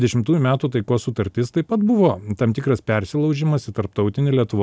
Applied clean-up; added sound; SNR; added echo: none; none; none; none.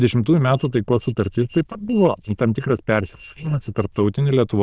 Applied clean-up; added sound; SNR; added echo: neural diffusion model UNIVERSE++.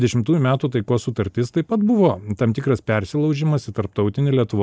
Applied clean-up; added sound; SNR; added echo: neural mask model Resemble Enhance denoiser.